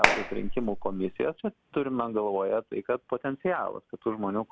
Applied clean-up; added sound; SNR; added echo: none; Clapping; -2 dB; none.